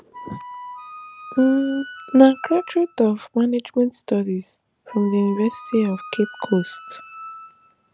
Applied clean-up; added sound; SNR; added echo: none; Wind instrument, woodwind instrument; 18 dB; none.